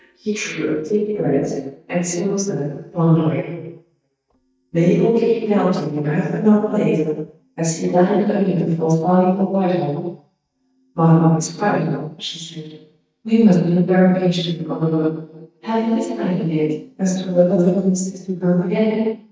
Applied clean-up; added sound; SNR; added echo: neural mask model DeepFilterNet 3.